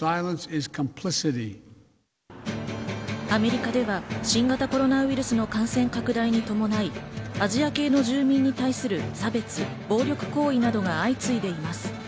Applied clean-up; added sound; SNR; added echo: none; none; none; none.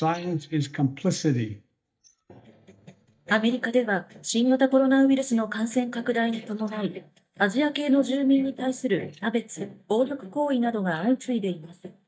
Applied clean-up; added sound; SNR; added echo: neural mask model DeepFilterNet 3.